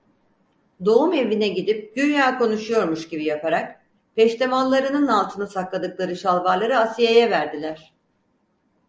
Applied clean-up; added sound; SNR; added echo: none; none; none; none.